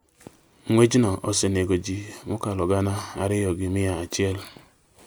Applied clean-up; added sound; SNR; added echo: none; none; none; none.